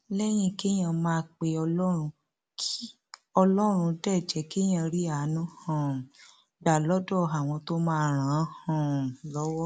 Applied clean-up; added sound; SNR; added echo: none; none; none; none.